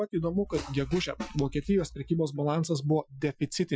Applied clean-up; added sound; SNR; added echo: classical method Wiener filter.